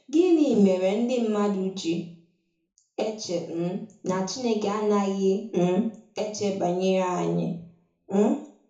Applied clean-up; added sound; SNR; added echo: none; none; none; reverberation time 0.7 s.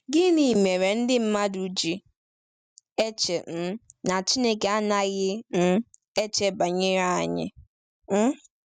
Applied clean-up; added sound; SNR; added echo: none; none; none; none.